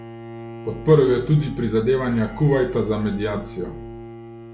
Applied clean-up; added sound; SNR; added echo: none; Bowed string instrument; 17 dB; none.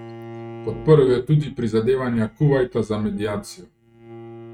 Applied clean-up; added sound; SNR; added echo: neural mask model RNNoise.